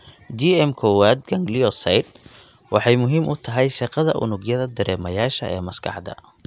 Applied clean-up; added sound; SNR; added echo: none; none; none; none.